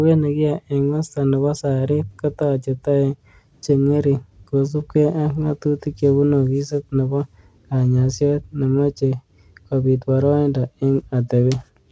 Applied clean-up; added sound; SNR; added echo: none; none; none; none.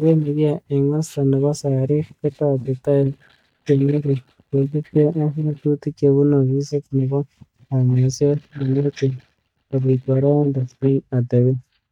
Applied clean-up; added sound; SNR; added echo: neural mask model DeepFilterNet 3.